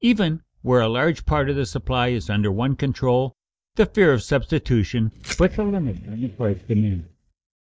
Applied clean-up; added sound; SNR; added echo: neural mask model DeepFilterNet 3.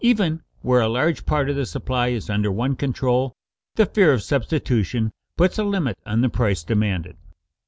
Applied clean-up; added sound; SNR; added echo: none; none; none; none.